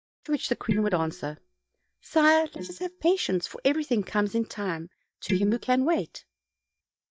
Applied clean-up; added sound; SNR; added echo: neural mask model DeepFilterNet 3.